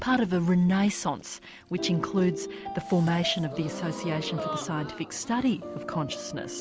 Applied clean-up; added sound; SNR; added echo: none; Sink (filling or washing) / Water tap, faucet + Gasp; 14 dB; none.